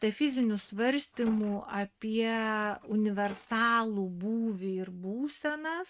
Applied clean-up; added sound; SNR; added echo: neural mask model RNNoise.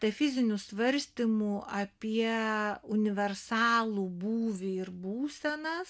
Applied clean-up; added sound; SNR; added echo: none; none; none; none.